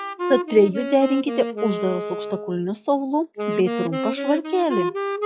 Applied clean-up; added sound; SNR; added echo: classical method log-MMSE.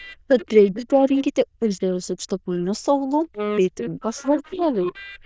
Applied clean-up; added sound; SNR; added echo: neural diffusion model UNIVERSE++.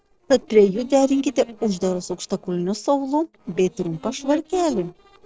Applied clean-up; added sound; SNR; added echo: neural separator model SepFormer DNS4.